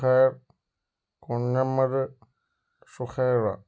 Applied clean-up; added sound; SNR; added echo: none; none; none; none.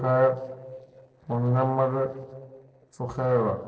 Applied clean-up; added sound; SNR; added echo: neural separator model SepFormer DNS4.